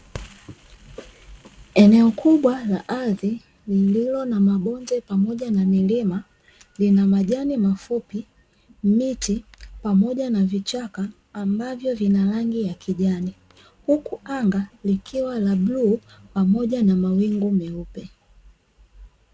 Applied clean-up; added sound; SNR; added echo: none; none; none; none.